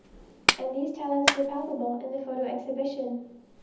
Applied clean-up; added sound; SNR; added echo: none; Clapping; 1 dB; reverberation time 0.7 s.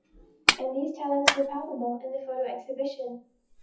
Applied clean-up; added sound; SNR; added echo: classical method WPE with log-MMSE.